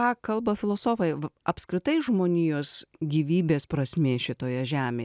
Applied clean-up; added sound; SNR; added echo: none; none; none; none.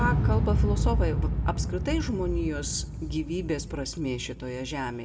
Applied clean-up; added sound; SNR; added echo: none; Explosion; -3 dB; reverberation time 0.8 s.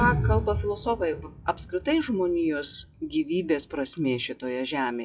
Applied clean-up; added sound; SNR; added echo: classical method WPE with log-MMSE.